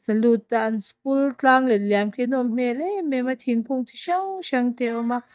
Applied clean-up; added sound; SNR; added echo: neural mask model DeepFilterNet 3.